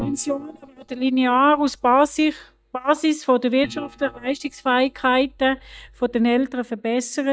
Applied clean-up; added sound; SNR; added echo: neural mask model DeepFilterNet 3.